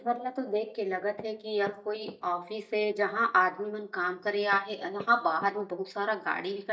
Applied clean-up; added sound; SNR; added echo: neural mask model DeepFilterNet 3.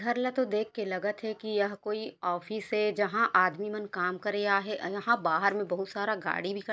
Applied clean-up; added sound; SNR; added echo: none; none; none; none.